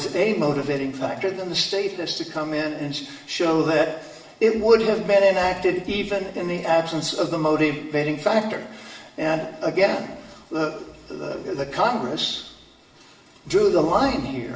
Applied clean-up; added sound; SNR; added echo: none; none; none; reverberation time 0.8 s.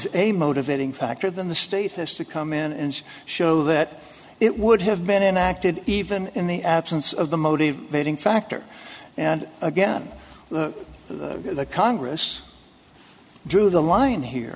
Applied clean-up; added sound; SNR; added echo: none; none; none; none.